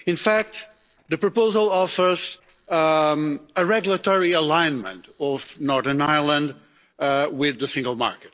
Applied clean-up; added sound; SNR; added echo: neural separator model SepFormer DNS4.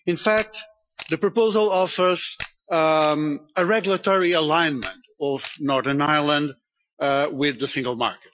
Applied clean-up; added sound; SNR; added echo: classical method Wiener filter.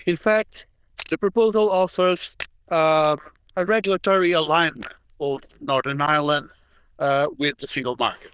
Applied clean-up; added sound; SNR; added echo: neural diffusion model UNIVERSE++.